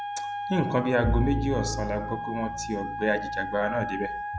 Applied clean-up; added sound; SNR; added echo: none; Bowed string instrument + Wind instrument, woodwind instrument; 2 dB; none.